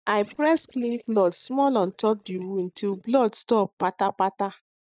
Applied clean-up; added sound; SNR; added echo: neural mask model DeepFilterNet 3.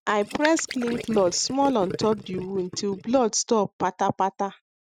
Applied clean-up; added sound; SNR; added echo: neural mask model RNNoise.